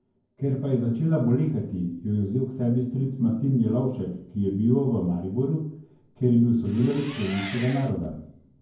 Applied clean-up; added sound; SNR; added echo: none; Engine; 14 dB; reverberation time 0.9 s.